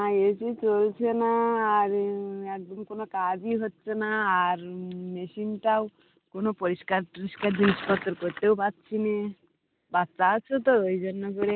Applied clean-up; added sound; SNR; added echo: none; none; none; none.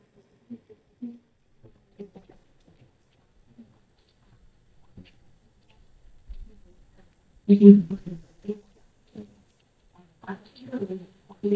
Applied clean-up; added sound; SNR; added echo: neural mask model DeepFilterNet 3.